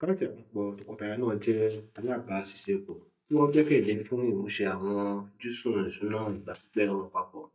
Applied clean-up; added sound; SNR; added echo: neural mask model DeepFilterNet 3.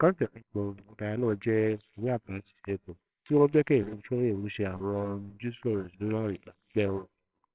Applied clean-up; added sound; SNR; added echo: neural separator model SepFormer WHAMR!.